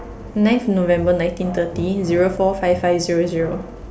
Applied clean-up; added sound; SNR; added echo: none; none; none; none.